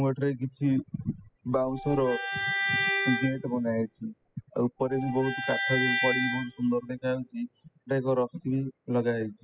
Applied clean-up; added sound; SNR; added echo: classical method spectral subtraction.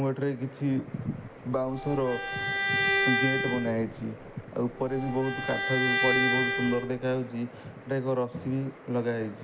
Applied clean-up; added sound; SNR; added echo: none; Bowed string instrument; 0 dB; none.